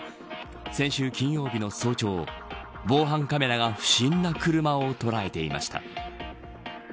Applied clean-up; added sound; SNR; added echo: none; none; none; none.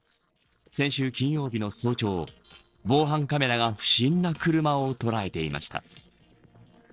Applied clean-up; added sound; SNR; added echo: neural separator model SepFormer DNS4.